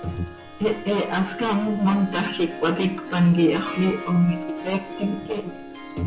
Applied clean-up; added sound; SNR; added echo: none; Harp; 12 dB; reverberation time 0.5 s.